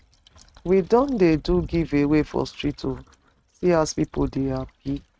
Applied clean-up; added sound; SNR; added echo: neural mask model RNNoise.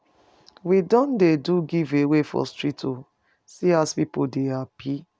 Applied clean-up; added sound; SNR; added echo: none; none; none; none.